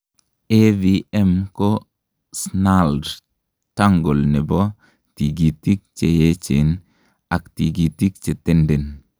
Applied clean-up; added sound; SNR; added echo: none; none; none; none.